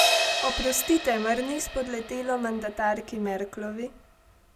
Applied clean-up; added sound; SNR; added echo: none; Crash cymbal; 2 dB; none.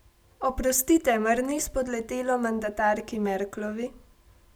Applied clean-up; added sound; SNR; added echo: none; none; none; none.